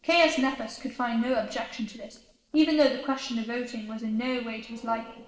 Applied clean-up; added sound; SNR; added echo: neural separator model SepFormer DNS4.